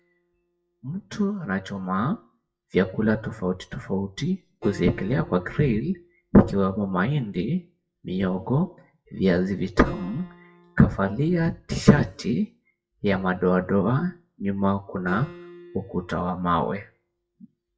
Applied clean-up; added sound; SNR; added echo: classical method WPE with log-MMSE.